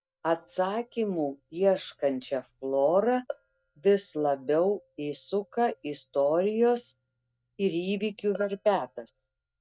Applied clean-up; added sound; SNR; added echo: neural mask model DeepFilterNet 3.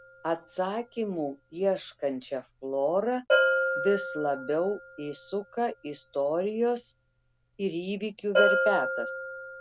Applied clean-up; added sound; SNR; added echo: none; Bell; 2 dB; none.